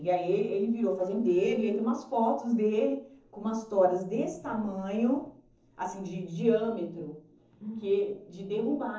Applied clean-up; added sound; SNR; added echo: neural separator model SepFormer DNS4.